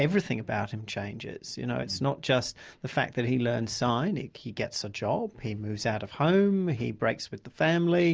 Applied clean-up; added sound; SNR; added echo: none; none; none; none.